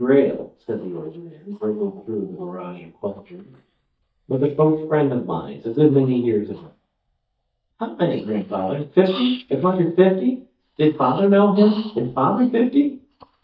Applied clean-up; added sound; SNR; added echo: neural mask model DeepFilterNet 3.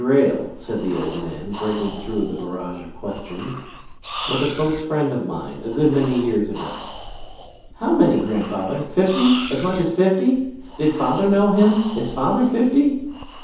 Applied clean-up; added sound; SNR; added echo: none; Breathing; 13 dB; reverberation time 0.9 s.